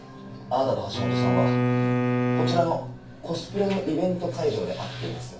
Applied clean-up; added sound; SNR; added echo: none; Bowed string instrument; -2 dB; reverberation time 0.3 s.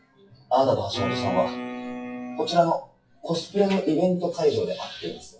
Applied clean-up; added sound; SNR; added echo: classical method WPE with log-MMSE.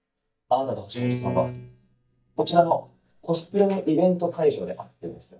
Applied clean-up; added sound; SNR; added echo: neural mask model DeepFilterNet 3.